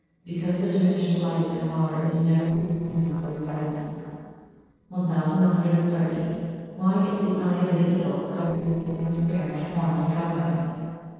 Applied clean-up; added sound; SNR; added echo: neural separator model SepFormer DNS4.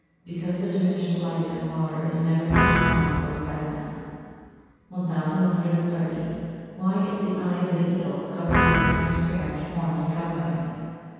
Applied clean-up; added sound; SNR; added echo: none; Guitar; -1 dB; reverberation time 2.2 s.